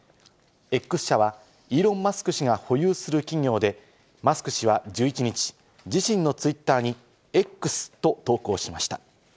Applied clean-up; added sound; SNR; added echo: none; none; none; none.